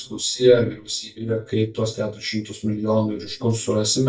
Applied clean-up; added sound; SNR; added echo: neural mask model DeepFilterNet 3.